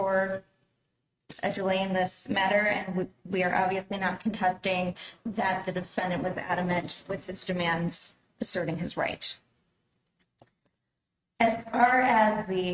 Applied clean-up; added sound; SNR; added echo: neural mask model RNNoise.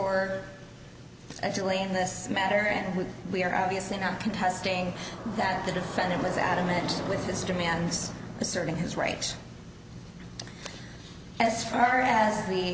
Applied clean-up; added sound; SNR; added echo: none; Motorcycle; 11 dB; none.